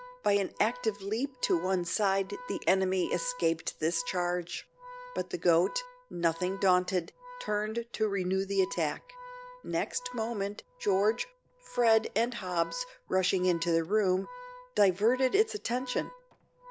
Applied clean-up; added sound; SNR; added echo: none; Organ; 18 dB; none.